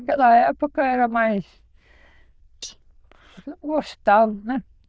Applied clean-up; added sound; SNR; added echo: neural diffusion model UNIVERSE++.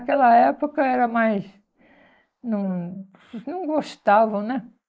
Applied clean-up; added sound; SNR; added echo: neural mask model Resemble Enhance denoiser.